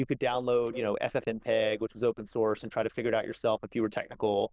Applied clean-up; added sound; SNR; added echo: neural diffusion model UNIVERSE++.